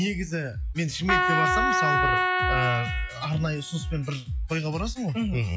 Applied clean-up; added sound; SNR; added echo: classical method log-MMSE.